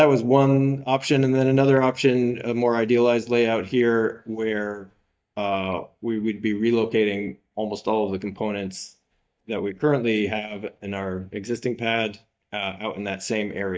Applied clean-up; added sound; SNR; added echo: neural mask model DeepFilterNet 3.